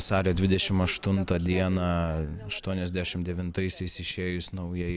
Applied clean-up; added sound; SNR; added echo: none; none; none; none.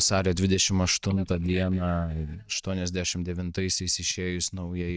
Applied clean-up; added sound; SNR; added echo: neural mask model DeepFilterNet 3.